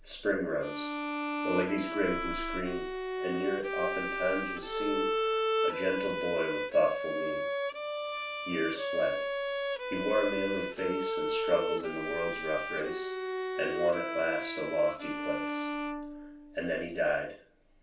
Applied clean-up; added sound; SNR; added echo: none; Bowed string instrument; 1 dB; reverberation time 0.3 s.